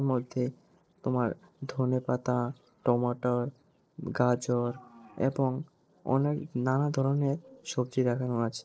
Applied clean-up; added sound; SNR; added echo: neural separator model SepFormer DNS4.